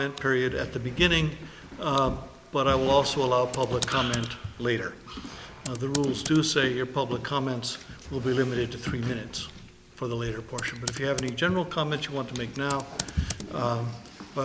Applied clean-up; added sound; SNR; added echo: none; Computer keyboard; 13 dB; none.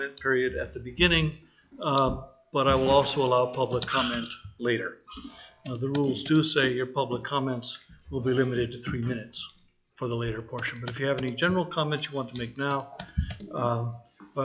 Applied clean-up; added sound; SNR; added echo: classical method log-MMSE.